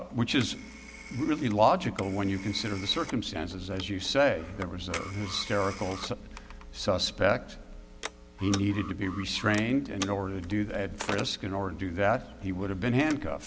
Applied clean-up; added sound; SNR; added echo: none; Alarm + Telephone; 14 dB; none.